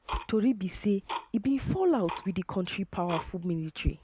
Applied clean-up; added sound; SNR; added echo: none; Tick-tock; 10 dB; none.